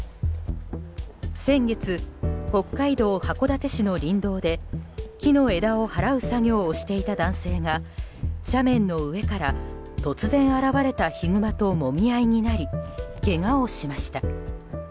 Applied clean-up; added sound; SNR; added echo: none; none; none; none.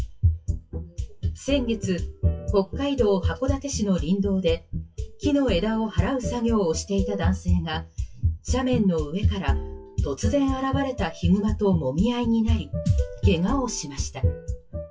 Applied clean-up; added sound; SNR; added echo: classical method WPE with log-MMSE.